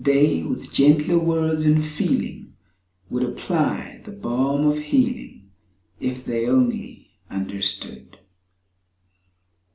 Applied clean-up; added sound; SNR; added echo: none; none; none; none.